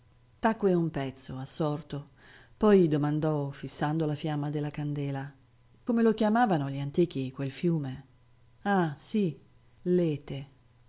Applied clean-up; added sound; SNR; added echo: none; none; none; none.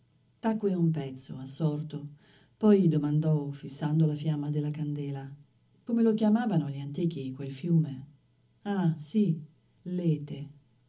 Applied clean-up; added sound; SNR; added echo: none; none; none; reverberation time 0.4 s.